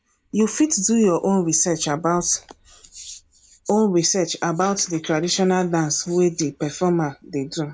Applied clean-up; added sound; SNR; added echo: neural mask model Resemble Enhance denoiser.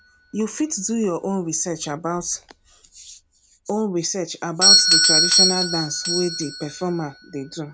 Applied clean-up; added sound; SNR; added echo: none; Doorbell; -3 dB; none.